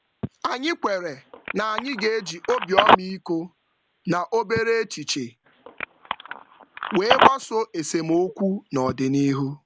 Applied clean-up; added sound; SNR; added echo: none; Telephone; 1 dB; none.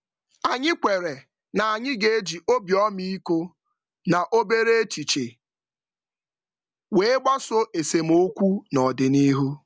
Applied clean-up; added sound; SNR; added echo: none; none; none; none.